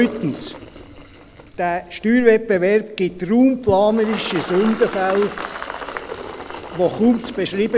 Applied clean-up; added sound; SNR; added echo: none; Engine; 13 dB; none.